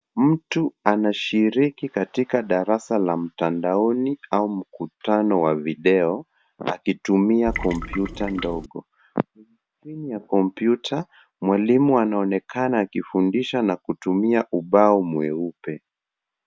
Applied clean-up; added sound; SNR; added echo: none; Trickle, dribble / Water tap, faucet; 10 dB; none.